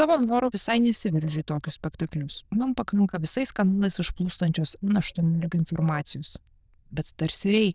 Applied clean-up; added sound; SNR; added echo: neural diffusion model UNIVERSE++.